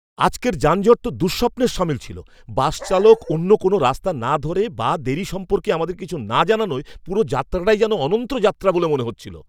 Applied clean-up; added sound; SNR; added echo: neural mask model DeepFilterNet 3.